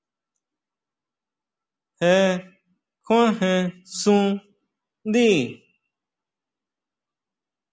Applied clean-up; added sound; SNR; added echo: none; none; none; none.